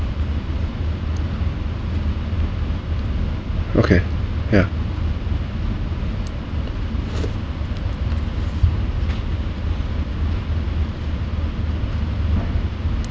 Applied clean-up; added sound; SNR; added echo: none; none; none; none.